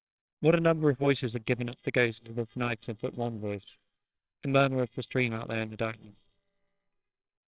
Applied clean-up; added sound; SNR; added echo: neural separator model SepFormer WHAMR!.